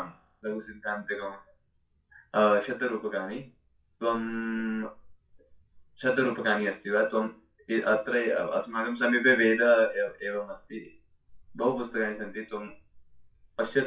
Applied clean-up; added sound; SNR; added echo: classical method WPE with log-MMSE.